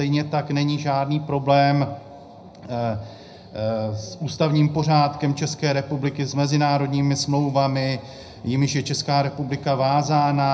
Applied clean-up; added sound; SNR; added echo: none; none; none; reverberation time 0.4 s.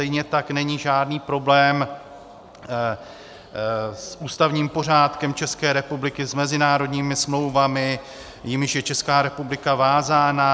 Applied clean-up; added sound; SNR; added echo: none; none; none; none.